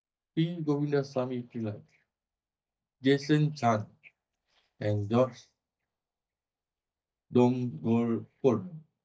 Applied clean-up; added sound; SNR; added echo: neural mask model DeepFilterNet 3.